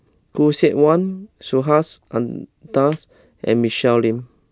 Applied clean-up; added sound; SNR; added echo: none; none; none; none.